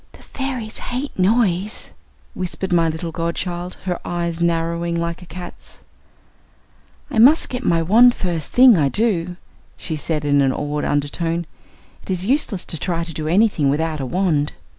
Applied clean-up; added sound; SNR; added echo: none; none; none; none.